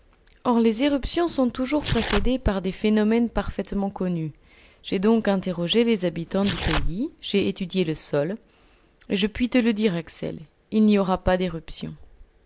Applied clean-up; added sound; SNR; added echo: none; Tearing; 5 dB; none.